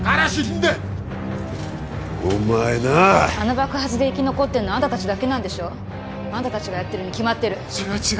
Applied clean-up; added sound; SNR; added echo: none; none; none; none.